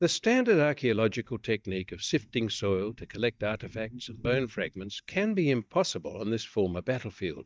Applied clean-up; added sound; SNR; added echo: neural mask model DeepFilterNet 3.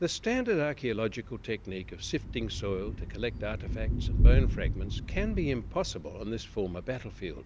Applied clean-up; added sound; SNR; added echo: none; Thunder / Rain; -3 dB; none.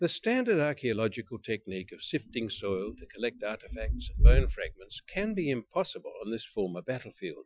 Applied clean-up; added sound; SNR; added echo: classical method Wiener filter.